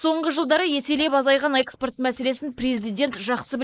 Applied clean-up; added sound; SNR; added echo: neural mask model Resemble Enhance denoiser.